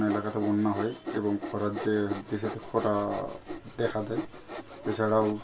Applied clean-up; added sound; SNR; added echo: none; Sawing; 10 dB; reverberation time 0.2 s.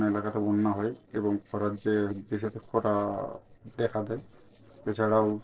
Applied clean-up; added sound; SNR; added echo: neural separator model SepFormer DNS4.